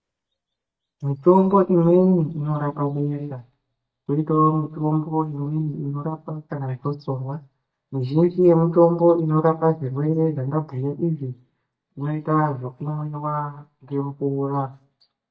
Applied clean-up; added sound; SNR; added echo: neural mask model DeepFilterNet 3.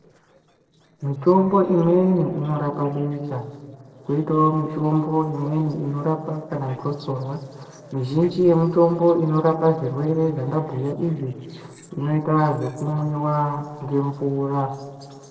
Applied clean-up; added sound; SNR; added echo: neural separator model SepFormer DNS4.